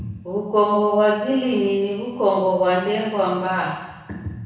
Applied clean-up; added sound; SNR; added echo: none; none; none; reverberation time 1.0 s.